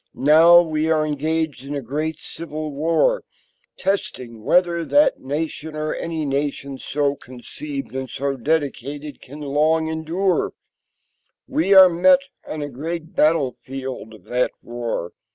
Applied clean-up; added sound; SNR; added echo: none; none; none; none.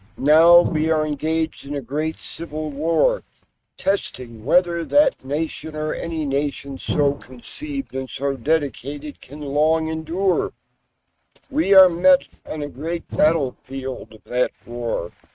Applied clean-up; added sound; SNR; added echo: neural mask model RNNoise.